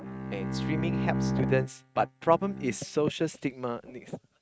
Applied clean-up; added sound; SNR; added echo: neural mask model RNNoise.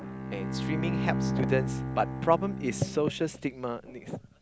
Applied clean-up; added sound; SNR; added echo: none; Bowed string instrument; 2 dB; none.